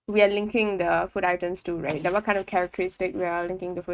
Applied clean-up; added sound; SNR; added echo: neural mask model RNNoise.